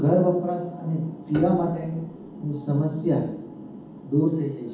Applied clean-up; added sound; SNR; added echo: none; Piano; 18 dB; reverberation time 1.2 s.